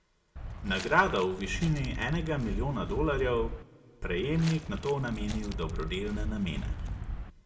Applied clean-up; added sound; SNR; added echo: none; Walk, footsteps; 5 dB; reverberation time 1.0 s.